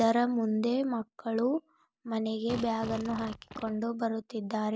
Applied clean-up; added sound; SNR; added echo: none; Fart; 12 dB; none.